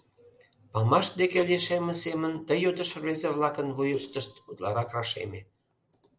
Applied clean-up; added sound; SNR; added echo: neural separator model SepFormer DNS4.